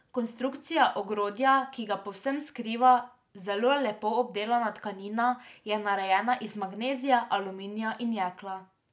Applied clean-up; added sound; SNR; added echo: none; none; none; none.